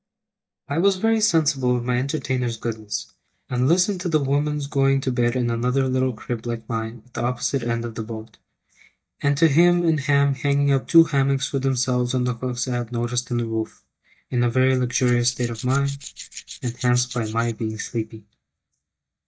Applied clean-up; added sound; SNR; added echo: neural mask model DeepFilterNet 3.